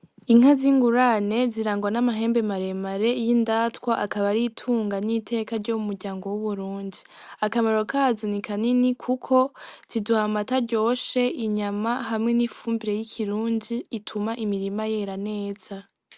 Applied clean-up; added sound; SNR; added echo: none; none; none; none.